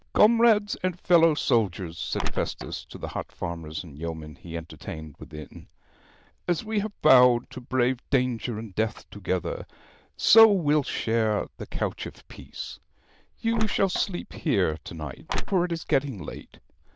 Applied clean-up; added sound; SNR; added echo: neural diffusion model UNIVERSE++.